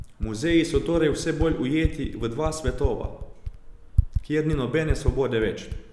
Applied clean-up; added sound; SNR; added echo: none; Typing; 3 dB; none.